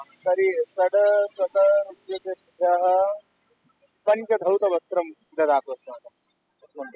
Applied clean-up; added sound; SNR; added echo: classical method spectral subtraction.